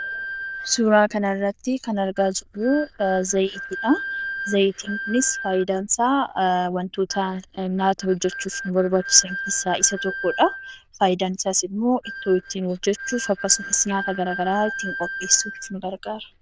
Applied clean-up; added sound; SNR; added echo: neural diffusion model UNIVERSE++.